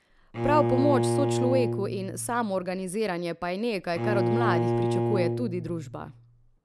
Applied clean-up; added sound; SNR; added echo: none; Bowed string instrument; -1 dB; none.